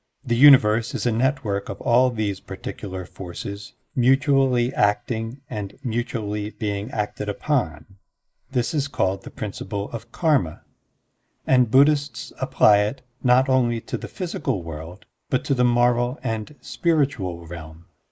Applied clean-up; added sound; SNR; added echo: neural mask model Resemble Enhance denoiser.